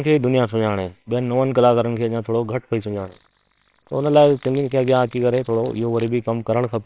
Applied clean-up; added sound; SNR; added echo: neural separator model SepFormer WHAMR!.